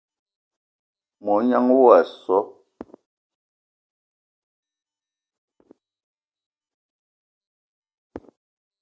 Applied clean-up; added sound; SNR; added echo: none; none; none; none.